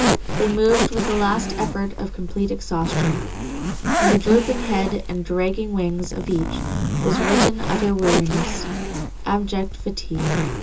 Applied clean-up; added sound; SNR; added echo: none; Zipper (clothing); 0 dB; reverberation time 0.2 s.